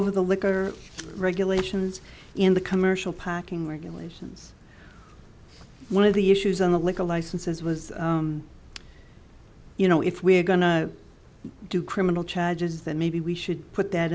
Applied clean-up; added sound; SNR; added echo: none; none; none; none.